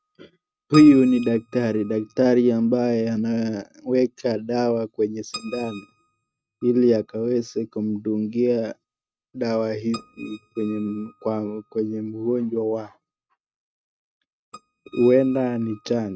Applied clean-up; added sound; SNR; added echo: neural mask model RNNoise.